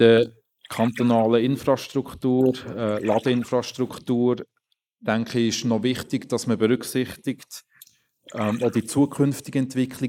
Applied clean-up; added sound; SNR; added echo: neural mask model Resemble Enhance denoiser.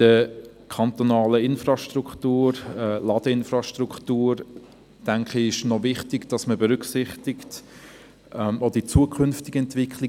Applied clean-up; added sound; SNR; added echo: none; none; none; none.